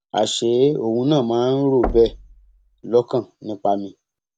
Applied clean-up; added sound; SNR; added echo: none; Knock; 12 dB; none.